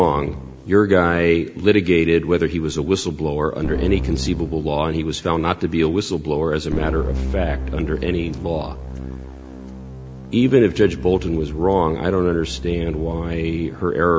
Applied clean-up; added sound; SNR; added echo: none; Keyboard (musical); 10 dB; none.